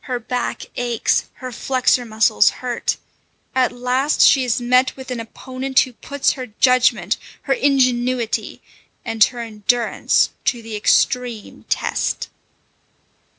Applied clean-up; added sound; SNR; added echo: none; none; none; none.